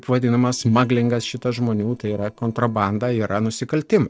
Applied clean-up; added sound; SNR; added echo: neural separator model SepFormer DNS4.